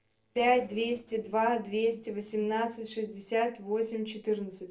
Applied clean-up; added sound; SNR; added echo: neural separator model SepFormer DNS4.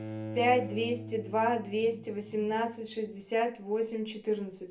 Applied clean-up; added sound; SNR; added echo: none; Bowed string instrument; 13 dB; reverberation time 0.3 s.